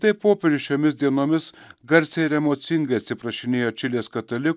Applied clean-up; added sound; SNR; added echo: none; none; none; none.